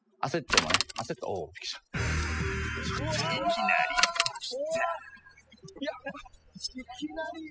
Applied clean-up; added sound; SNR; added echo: classical method spectral subtraction.